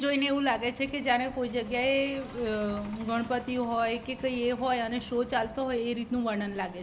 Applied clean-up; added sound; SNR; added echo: none; Truck; 20 dB; none.